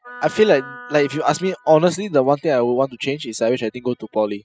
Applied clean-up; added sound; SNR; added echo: classical method spectral subtraction.